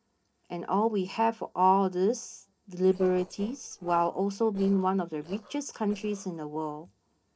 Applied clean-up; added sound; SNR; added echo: neural separator model SepFormer DNS4.